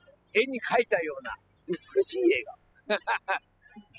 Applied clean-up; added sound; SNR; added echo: classical method spectral subtraction.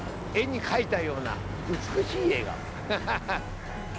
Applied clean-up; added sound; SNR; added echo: none; Sliding door; 6 dB; none.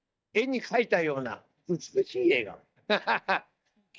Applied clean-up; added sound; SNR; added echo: neural mask model DeepFilterNet 3.